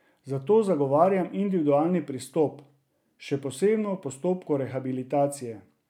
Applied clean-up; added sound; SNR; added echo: none; none; none; none.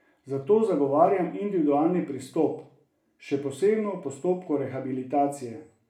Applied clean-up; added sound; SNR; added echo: none; none; none; reverberation time 0.4 s.